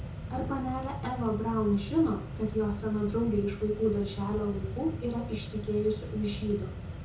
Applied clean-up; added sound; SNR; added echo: none; Mechanisms; 7 dB; reverberation time 0.6 s.